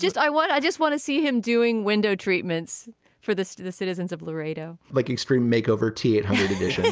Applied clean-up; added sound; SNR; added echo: none; none; none; none.